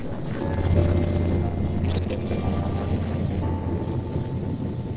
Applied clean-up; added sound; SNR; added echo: neural separator model SepFormer DNS4.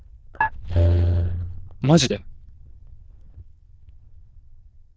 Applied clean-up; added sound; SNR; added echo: neural diffusion model UNIVERSE++.